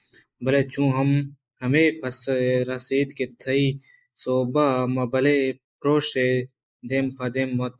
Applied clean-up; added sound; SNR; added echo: neural mask model Resemble Enhance denoiser.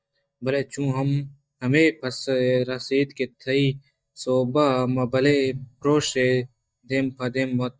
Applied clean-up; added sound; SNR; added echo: neural mask model DeepFilterNet 3.